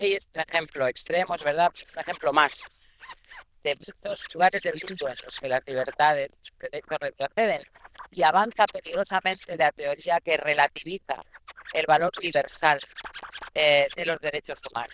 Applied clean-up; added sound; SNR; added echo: neural diffusion model UNIVERSE++.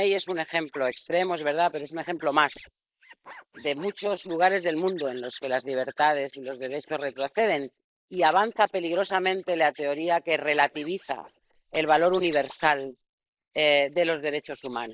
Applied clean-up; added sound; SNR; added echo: neural mask model Resemble Enhance denoiser.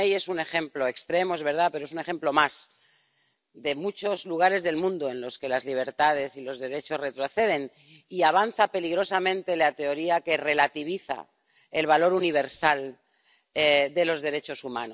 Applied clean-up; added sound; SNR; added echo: none; none; none; none.